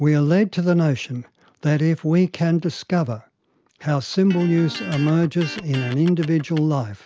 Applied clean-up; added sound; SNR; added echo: none; Electric guitar; 16 dB; none.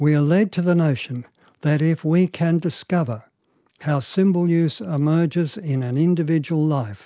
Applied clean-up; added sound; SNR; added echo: none; none; none; none.